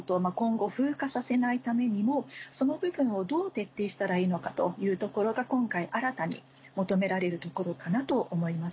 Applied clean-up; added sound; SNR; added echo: none; none; none; none.